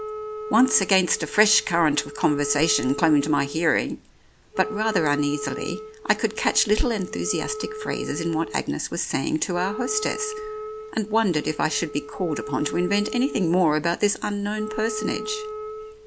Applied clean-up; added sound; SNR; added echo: none; Wind instrument, woodwind instrument; 11 dB; none.